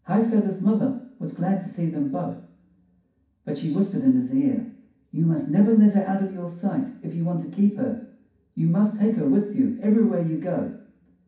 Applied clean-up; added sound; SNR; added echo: none; none; none; reverberation time 0.6 s.